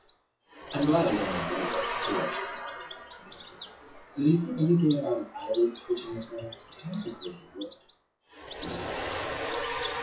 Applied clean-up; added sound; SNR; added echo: classical method WPE with log-MMSE.